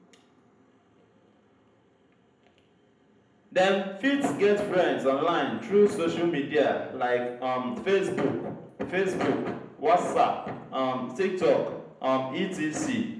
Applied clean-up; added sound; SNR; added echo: none; none; none; reverberation time 0.7 s.